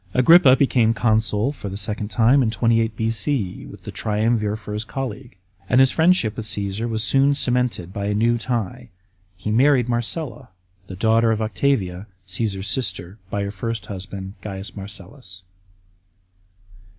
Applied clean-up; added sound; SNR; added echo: none; none; none; none.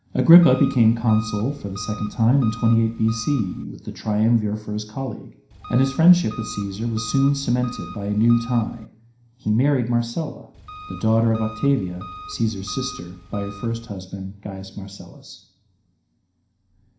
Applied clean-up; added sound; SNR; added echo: none; Engine; 17 dB; reverberation time 0.5 s.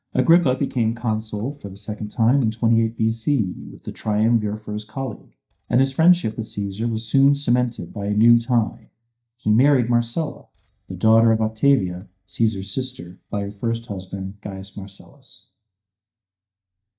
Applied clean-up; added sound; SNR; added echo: neural mask model DeepFilterNet 3.